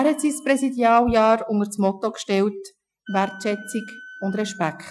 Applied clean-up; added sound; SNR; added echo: classical method Wiener filter.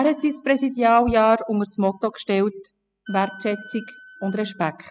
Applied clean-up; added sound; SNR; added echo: classical method spectral subtraction.